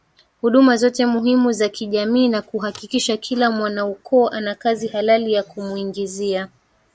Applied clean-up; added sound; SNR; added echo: none; none; none; none.